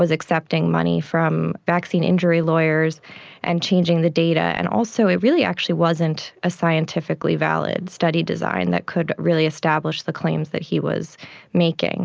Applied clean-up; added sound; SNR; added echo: none; none; none; none.